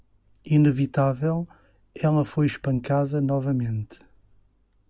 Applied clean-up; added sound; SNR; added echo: none; none; none; none.